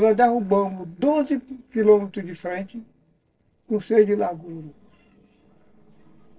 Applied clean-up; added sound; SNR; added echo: neural separator model SepFormer DNS4.